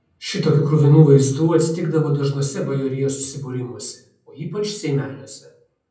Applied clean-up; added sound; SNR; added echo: none; none; none; reverberation time 0.6 s.